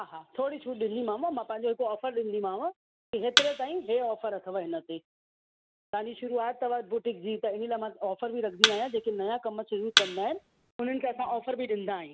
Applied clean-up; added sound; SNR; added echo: none; Thump, thud; -2 dB; none.